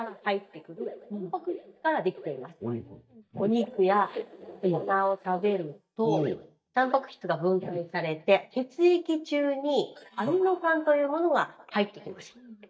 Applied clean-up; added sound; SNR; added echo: neural mask model DeepFilterNet 3.